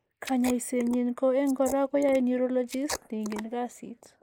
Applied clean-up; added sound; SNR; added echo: neural mask model Resemble Enhance denoiser.